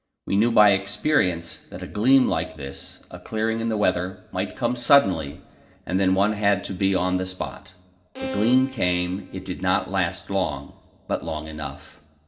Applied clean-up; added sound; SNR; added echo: none; Bowed string instrument; 11 dB; reverberation time 0.7 s.